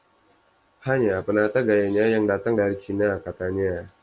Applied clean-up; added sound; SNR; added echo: none; none; none; none.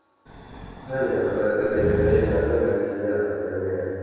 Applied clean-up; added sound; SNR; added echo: none; Breathing; 7 dB; reverberation time 2.2 s.